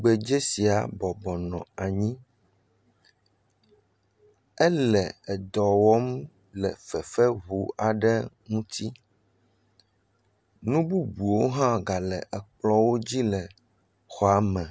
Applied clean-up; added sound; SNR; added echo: none; none; none; none.